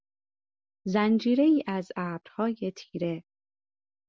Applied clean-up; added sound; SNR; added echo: none; none; none; none.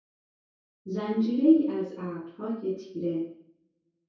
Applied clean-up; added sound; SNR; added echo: none; none; none; reverberation time 0.6 s.